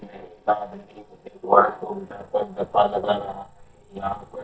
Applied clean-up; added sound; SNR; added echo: neural mask model DeepFilterNet 3.